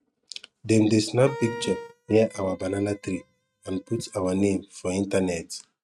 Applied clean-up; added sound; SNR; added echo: neural mask model RNNoise.